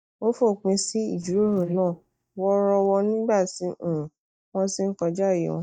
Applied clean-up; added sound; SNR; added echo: neural mask model DeepFilterNet 3.